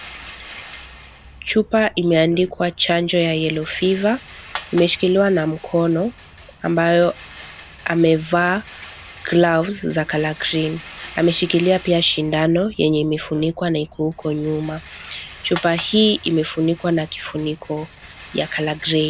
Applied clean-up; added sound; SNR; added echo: none; Rattle; 17 dB; none.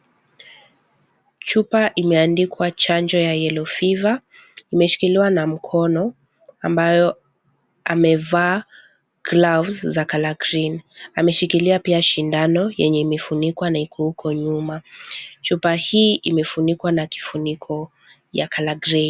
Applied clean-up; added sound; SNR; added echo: none; none; none; none.